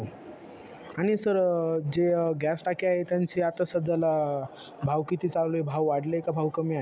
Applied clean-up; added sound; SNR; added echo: none; none; none; none.